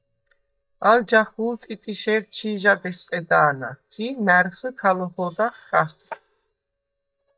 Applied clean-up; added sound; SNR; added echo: neural mask model DeepFilterNet 3.